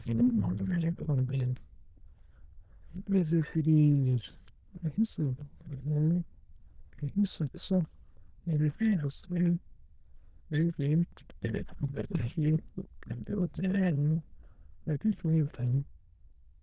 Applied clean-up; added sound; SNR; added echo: neural diffusion model UNIVERSE++.